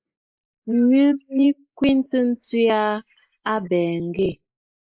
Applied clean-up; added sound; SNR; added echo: neural mask model Resemble Enhance denoiser.